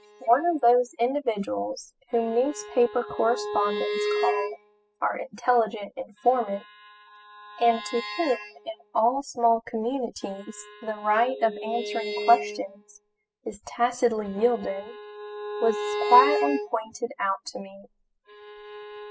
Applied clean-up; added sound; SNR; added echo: classical method spectral subtraction.